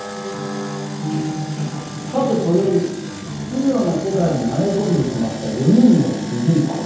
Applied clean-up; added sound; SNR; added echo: none; Engine; 19 dB; reverberation time 0.9 s.